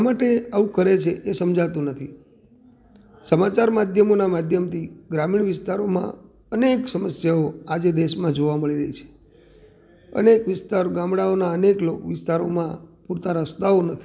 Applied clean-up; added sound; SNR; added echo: none; none; none; none.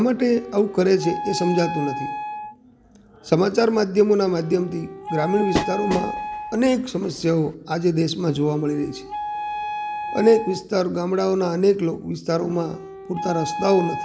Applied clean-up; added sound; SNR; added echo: none; Wind instrument, woodwind instrument + Train; 9 dB; none.